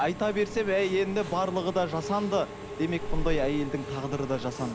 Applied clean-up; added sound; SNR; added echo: none; Breathing + Engine / Mechanisms; 6 dB; none.